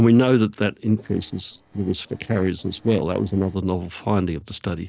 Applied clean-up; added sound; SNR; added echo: neural separator model SepFormer DNS4.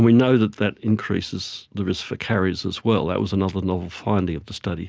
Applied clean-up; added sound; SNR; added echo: none; none; none; none.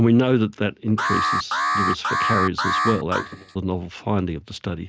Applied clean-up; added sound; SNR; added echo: neural mask model RNNoise.